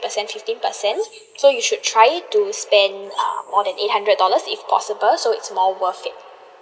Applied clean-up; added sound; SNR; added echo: neural mask model Resemble Enhance denoiser.